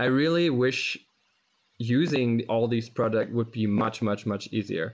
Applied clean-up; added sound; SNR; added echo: none; none; none; none.